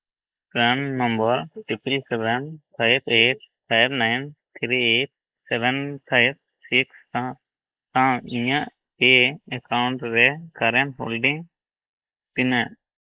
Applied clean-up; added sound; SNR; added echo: neural mask model Resemble Enhance denoiser.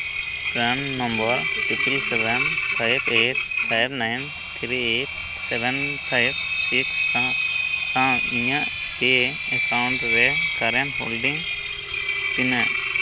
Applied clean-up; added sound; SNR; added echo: none; Engine; -1 dB; none.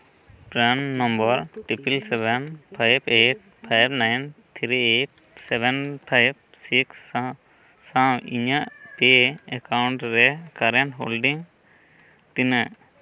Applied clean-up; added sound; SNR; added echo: none; none; none; none.